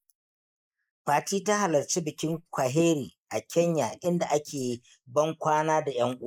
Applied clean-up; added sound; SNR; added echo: neural mask model Resemble Enhance denoiser.